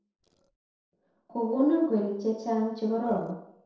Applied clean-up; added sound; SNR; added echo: neural separator model SepFormer DNS4.